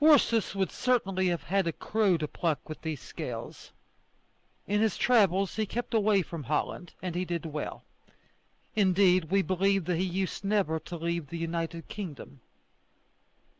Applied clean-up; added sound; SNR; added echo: none; none; none; none.